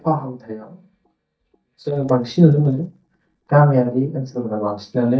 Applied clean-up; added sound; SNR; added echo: neural mask model DeepFilterNet 3.